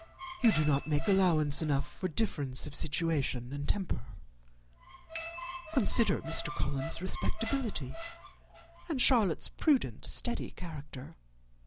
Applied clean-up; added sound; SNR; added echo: none; Squeak + Bicycle bell; 13 dB; none.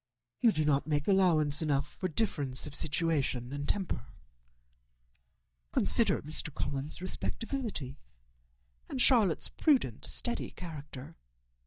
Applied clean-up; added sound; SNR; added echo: neural mask model DeepFilterNet 3.